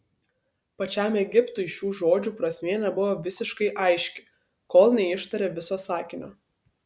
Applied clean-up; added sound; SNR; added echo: none; none; none; none.